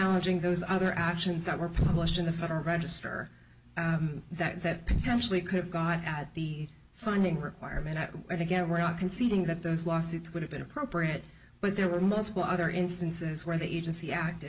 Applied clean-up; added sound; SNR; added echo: none; none; none; none.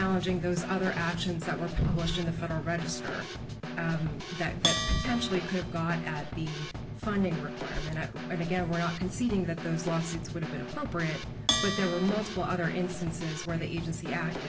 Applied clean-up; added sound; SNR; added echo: none; Snare drum / Drum kit + Bell; 5 dB; none.